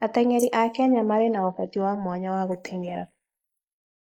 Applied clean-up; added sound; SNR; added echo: neural mask model Resemble Enhance denoiser.